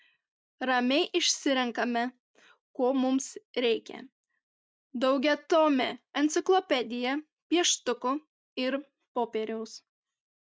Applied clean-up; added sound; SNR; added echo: none; none; none; none.